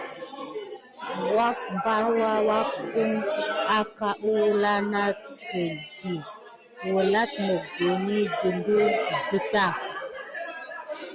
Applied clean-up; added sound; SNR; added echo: none; none; none; none.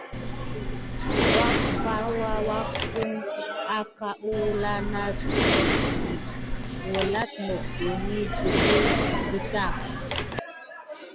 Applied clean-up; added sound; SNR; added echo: none; Respiratory sounds; -4 dB; none.